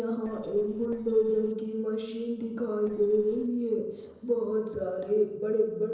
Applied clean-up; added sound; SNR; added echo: neural separator model SepFormer DNS4.